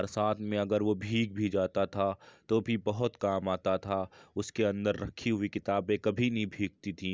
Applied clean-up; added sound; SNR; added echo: none; none; none; none.